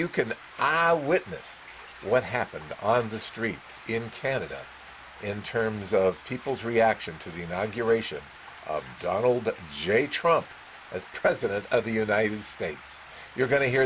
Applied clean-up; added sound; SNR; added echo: none; Stream; 19 dB; none.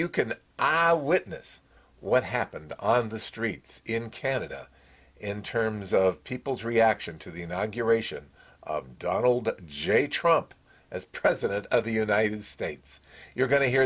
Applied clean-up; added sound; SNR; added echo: none; none; none; none.